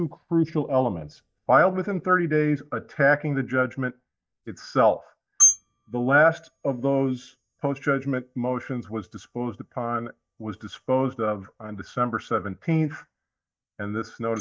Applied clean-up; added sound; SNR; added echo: neural mask model DeepFilterNet 3.